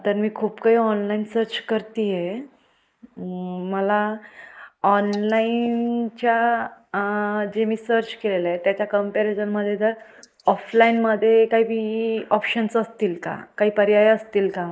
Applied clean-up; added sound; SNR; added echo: neural mask model Resemble Enhance denoiser.